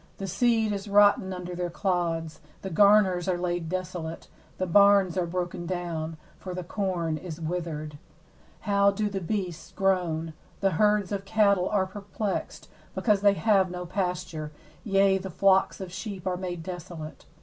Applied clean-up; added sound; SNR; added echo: none; none; none; none.